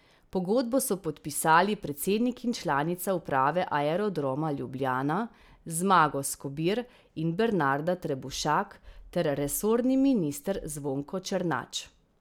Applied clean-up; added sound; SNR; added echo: none; none; none; none.